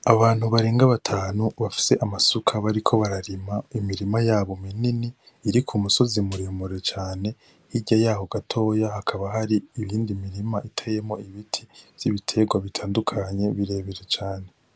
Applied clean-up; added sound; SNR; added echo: none; none; none; none.